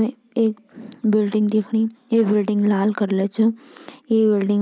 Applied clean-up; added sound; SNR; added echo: none; none; none; none.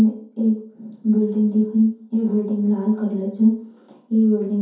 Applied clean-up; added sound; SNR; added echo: none; none; none; reverberation time 0.6 s.